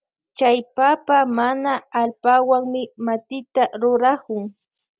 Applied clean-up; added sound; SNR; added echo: none; none; none; none.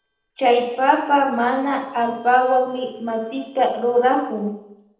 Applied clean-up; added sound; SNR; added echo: neural separator model SepFormer DNS4.